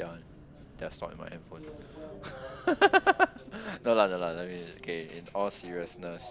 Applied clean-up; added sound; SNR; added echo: none; Subway, metro, underground; 17 dB; none.